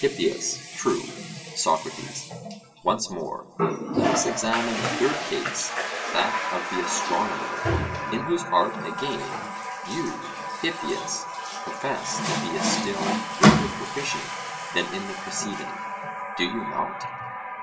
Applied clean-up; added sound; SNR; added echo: none; Water tap, faucet; -1 dB; reverberation time 2.8 s.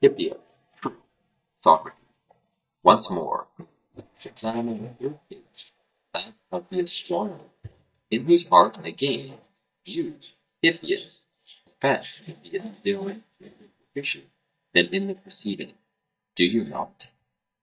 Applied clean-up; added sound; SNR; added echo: neural mask model DeepFilterNet 3.